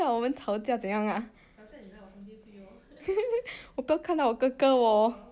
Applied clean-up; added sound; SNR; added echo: none; none; none; none.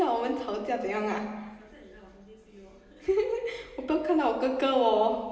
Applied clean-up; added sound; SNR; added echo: none; none; none; reverberation time 1.2 s.